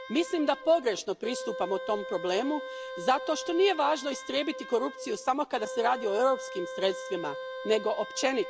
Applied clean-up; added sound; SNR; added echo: none; Wind instrument, woodwind instrument; 10 dB; none.